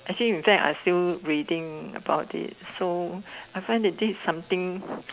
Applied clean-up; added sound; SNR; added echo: none; none; none; none.